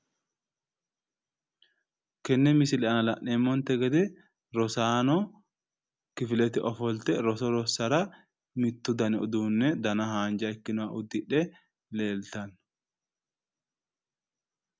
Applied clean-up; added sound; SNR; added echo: none; none; none; none.